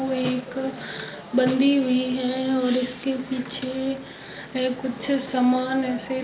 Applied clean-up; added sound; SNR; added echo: none; Snare drum; 15 dB; none.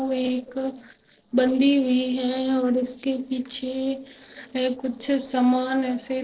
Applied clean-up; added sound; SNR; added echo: neural separator model SepFormer DNS4.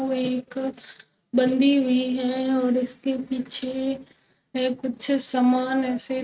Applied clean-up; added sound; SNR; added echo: neural mask model RNNoise.